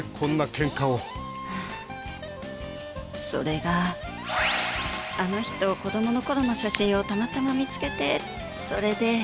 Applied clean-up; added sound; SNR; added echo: none; Scissors; 10 dB; none.